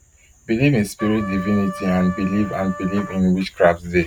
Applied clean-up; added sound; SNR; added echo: none; Trumpet; 14 dB; none.